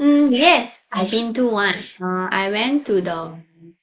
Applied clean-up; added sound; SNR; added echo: neural mask model Resemble Enhance denoiser.